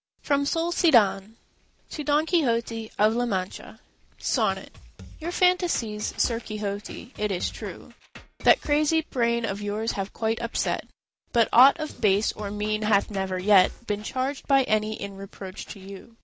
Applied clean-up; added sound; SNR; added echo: none; Drum kit; 17 dB; none.